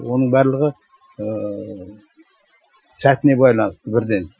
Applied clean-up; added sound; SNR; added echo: classical method Wiener filter.